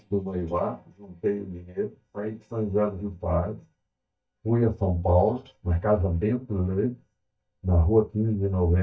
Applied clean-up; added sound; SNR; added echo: neural mask model DeepFilterNet 3.